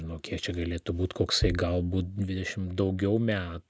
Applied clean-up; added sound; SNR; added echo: none; Bass drum; 10 dB; none.